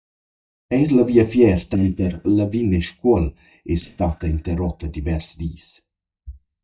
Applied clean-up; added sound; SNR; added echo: neural mask model DeepFilterNet 3.